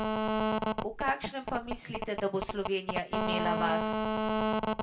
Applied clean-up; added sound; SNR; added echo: none; Telephone; -4 dB; reverberation time 0.6 s.